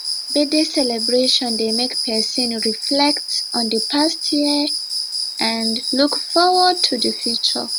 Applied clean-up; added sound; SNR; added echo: none; Cricket; 3 dB; none.